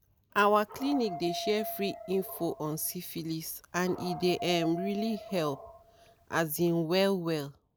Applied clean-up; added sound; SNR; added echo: none; Dog; 11 dB; none.